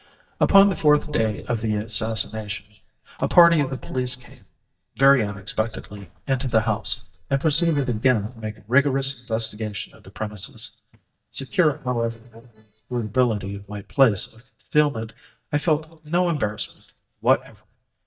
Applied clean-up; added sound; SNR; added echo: neural mask model DeepFilterNet 3.